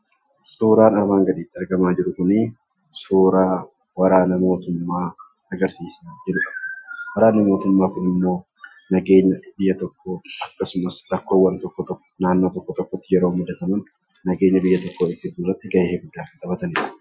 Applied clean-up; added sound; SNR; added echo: classical method Wiener filter.